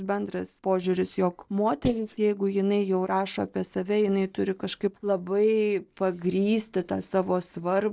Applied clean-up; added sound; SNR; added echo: neural mask model DeepFilterNet 3.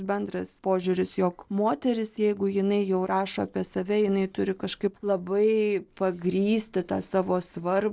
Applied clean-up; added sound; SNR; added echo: none; none; none; none.